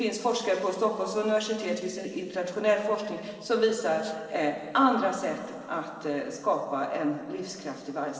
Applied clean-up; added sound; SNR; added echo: neural separator model SepFormer DNS4.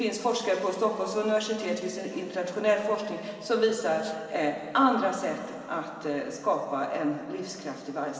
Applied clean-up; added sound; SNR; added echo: none; Rattle (instrument); 20 dB; reverberation time 2.6 s.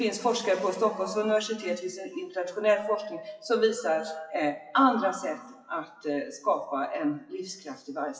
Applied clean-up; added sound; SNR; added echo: classical method WPE with log-MMSE.